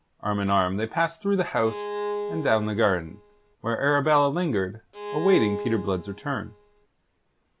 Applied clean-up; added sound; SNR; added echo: none; Bowed string instrument; 8 dB; none.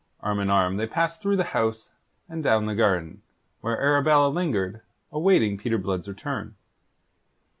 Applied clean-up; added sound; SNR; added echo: none; none; none; none.